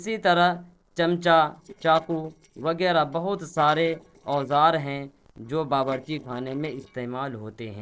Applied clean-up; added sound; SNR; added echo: neural separator model SepFormer DNS4.